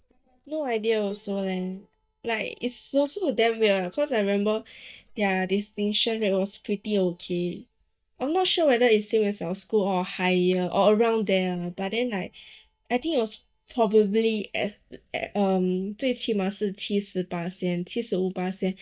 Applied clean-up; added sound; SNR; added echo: neural mask model DeepFilterNet 3.